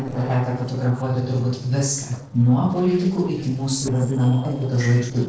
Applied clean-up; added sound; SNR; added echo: neural separator model SepFormer DNS4.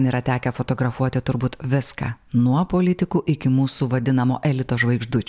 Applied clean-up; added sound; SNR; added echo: none; none; none; none.